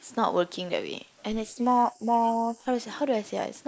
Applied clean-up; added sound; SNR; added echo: neural mask model Resemble Enhance denoiser.